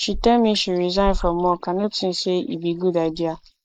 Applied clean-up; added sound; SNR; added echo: neural mask model Resemble Enhance denoiser.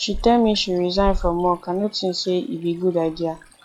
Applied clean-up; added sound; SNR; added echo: classical method log-MMSE.